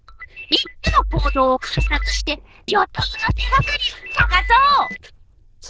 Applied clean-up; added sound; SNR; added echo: neural diffusion model UNIVERSE++.